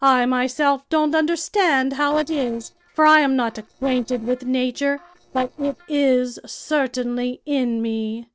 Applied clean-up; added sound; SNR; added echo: neural separator model SepFormer DNS4.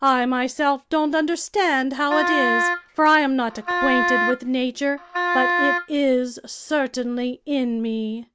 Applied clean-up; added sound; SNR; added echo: none; Wind instrument, woodwind instrument; 1 dB; none.